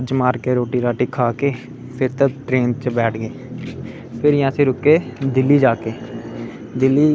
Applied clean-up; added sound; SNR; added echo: none; none; none; none.